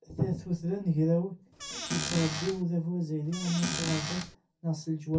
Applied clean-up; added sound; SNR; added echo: none; Squeak / Cupboard open or close; 4 dB; reverberation time 0.3 s.